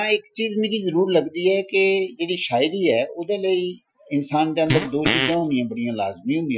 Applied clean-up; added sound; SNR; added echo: classical method Wiener filter.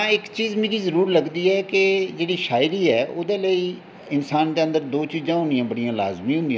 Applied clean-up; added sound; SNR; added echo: none; none; none; none.